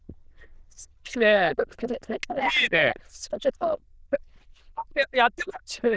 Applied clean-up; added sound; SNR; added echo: neural diffusion model UNIVERSE++.